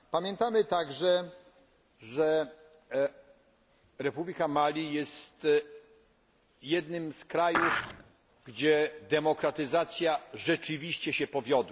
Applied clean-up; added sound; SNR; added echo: none; Skateboard; 0 dB; none.